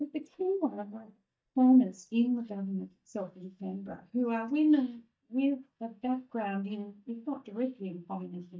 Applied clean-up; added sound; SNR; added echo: neural mask model DeepFilterNet 3.